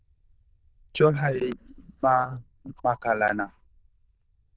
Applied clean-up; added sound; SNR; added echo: neural diffusion model UNIVERSE++.